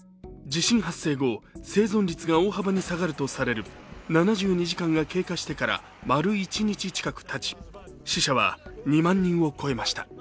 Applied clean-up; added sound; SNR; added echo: none; none; none; none.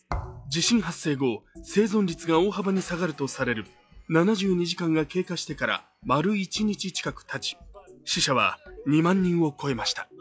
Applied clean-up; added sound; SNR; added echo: classical method log-MMSE.